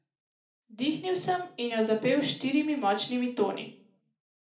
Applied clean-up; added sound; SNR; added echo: none; none; none; reverberation time 0.4 s.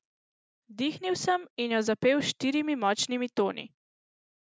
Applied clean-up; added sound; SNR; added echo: none; none; none; none.